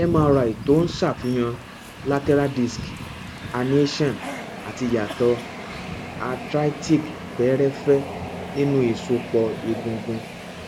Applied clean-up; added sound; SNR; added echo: none; Train; 10 dB; none.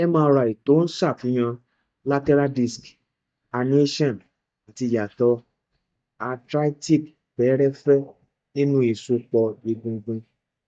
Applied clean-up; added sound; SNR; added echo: neural mask model DeepFilterNet 3.